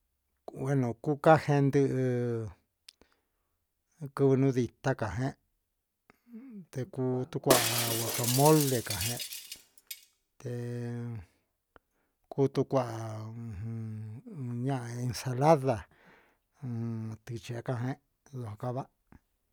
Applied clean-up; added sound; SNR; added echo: none; Shatter; 2 dB; none.